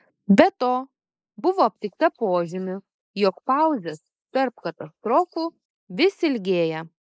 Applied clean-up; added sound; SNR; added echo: neural mask model Resemble Enhance denoiser.